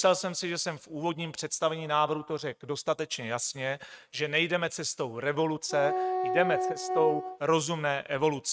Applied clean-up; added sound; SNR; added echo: neural mask model RNNoise.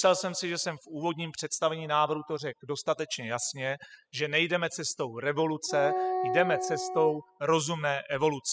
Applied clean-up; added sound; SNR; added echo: classical method spectral subtraction.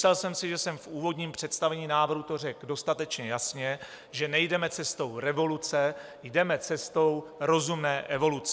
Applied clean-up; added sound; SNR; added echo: none; none; none; none.